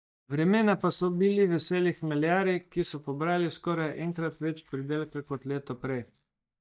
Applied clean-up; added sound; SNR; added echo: neural mask model DeepFilterNet 3.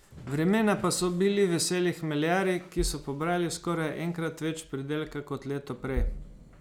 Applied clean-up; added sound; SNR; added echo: none; none; none; none.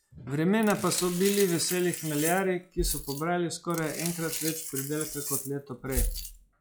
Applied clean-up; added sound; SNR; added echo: classical method log-MMSE.